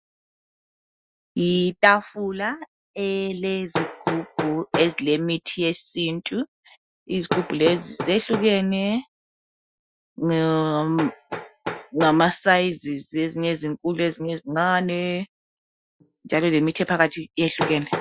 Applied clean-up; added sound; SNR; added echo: classical method Wiener filter.